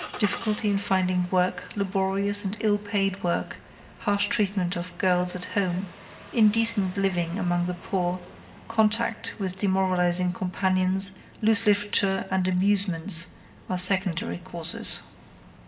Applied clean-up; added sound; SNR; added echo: none; Engine starting; 20 dB; reverberation time 1.2 s.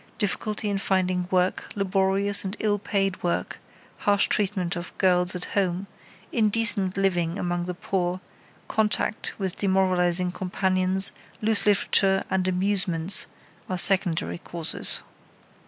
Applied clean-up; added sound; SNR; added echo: none; none; none; none.